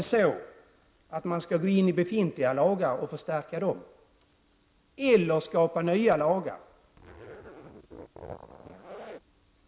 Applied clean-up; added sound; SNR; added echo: none; Zipper (clothing); 18 dB; none.